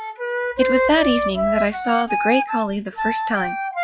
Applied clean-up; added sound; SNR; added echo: classical method log-MMSE.